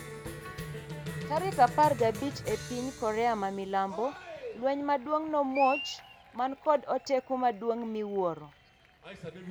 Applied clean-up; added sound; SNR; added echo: none; Cheering; 12 dB; none.